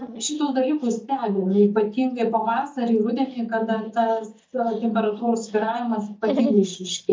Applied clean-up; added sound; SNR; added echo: neural mask model DeepFilterNet 3.